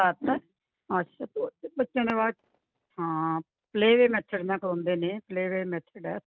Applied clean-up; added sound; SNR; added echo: neural mask model RNNoise.